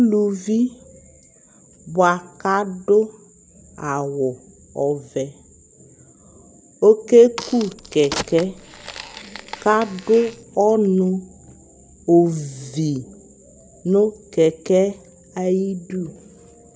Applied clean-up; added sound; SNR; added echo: none; Crack; 13 dB; none.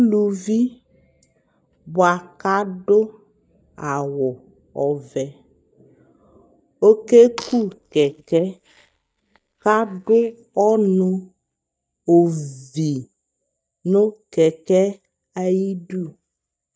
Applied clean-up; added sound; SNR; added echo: neural mask model DeepFilterNet 3.